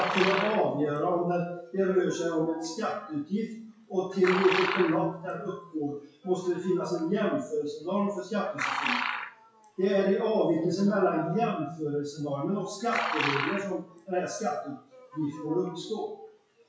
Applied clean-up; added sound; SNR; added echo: classical method WPE with log-MMSE.